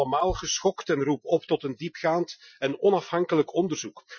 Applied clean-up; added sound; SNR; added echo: classical method Wiener filter.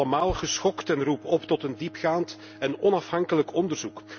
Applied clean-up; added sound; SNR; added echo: none; Bowed string instrument + Bass drum; 18 dB; none.